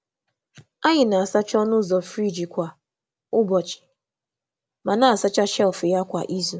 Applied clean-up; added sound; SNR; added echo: none; none; none; none.